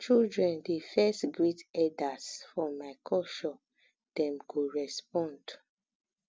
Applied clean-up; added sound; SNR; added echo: none; none; none; none.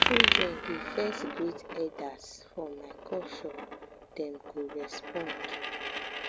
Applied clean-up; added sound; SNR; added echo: none; Coin (dropping); -4 dB; none.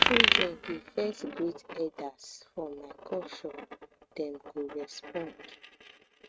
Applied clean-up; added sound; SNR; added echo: neural mask model RNNoise.